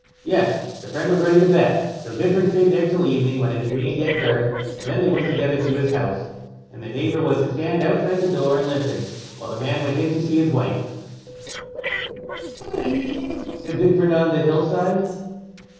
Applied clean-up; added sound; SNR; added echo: neural separator model SepFormer DNS4.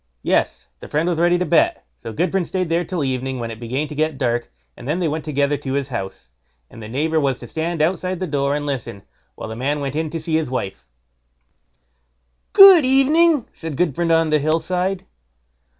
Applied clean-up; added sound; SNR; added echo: none; none; none; none.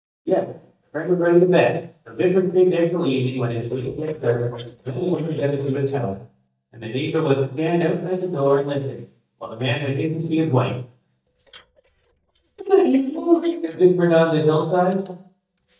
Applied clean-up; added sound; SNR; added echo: neural mask model DeepFilterNet 3.